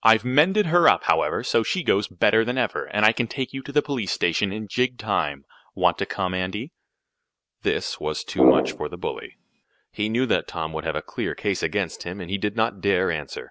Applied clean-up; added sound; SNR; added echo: none; Brass instrument; -1 dB; none.